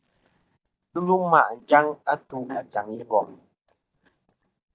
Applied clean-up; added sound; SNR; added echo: neural mask model DeepFilterNet 3.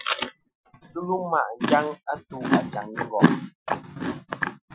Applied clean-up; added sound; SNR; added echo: classical method Wiener filter.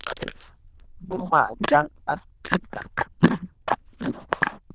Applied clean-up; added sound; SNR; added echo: neural diffusion model UNIVERSE++.